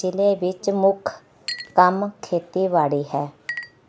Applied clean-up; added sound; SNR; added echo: none; Chink, clink; 17 dB; none.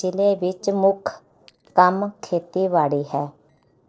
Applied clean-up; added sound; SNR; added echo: neural separator model SepFormer DNS4.